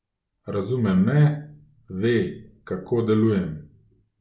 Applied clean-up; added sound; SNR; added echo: none; none; none; none.